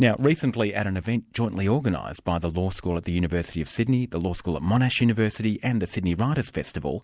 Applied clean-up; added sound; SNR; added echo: none; none; none; none.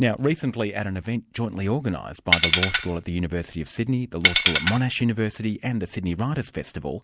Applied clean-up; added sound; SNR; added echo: none; Tools; -4 dB; none.